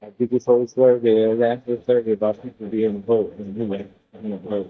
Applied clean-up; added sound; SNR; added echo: neural mask model DeepFilterNet 3.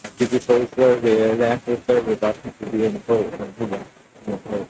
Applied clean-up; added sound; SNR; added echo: neural mask model RNNoise.